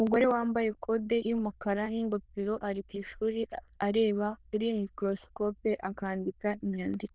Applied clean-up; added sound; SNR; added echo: neural diffusion model UNIVERSE++.